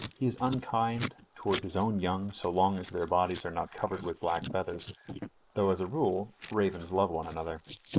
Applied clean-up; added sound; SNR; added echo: neural mask model Resemble Enhance denoiser.